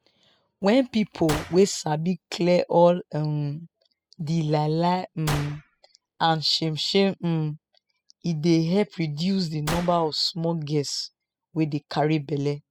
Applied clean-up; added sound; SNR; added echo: classical method spectral subtraction.